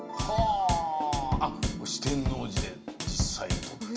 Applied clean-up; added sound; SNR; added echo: none; Drum / Drum kit; 1 dB; reverberation time 0.4 s.